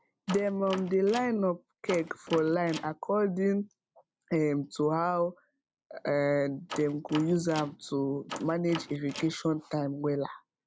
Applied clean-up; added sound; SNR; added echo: none; Door; 14 dB; none.